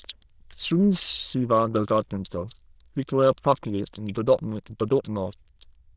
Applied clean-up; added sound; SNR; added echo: neural diffusion model UNIVERSE++.